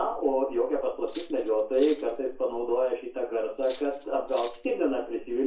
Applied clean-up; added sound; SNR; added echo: none; Cutlery, silverware; 11 dB; reverberation time 0.3 s.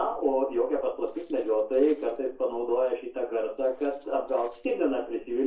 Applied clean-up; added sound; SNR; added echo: neural separator model SepFormer DNS4.